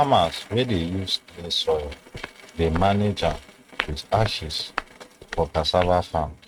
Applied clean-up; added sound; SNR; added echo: neural mask model RNNoise.